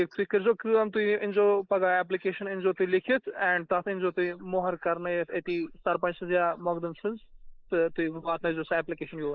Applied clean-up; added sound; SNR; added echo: neural mask model Resemble Enhance denoiser.